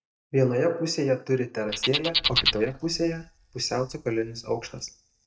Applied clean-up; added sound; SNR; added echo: neural mask model DeepFilterNet 3.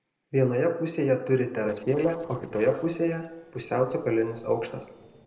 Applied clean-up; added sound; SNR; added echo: neural separator model SepFormer DNS4.